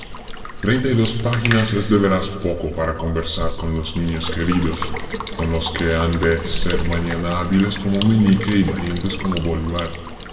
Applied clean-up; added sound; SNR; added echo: none; Water tap, faucet / Water / Liquid; 11 dB; reverberation time 2.5 s.